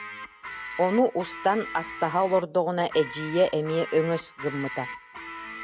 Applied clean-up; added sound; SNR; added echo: none; Guitar; 12 dB; none.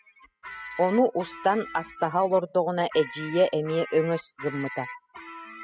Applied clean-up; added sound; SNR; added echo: classical method spectral subtraction.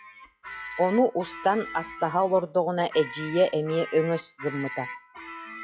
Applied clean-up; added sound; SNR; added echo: classical method log-MMSE.